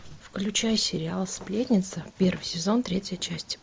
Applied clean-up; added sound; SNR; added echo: none; none; none; none.